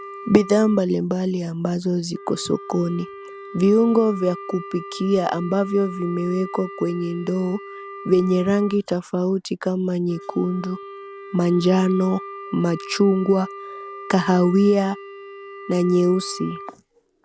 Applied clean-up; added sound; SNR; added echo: none; Wind instrument, woodwind instrument; 15 dB; none.